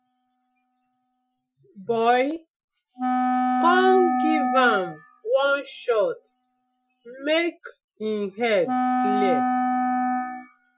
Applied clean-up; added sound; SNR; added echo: classical method Wiener filter.